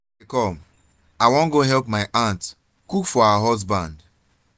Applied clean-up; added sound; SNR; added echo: none; none; none; none.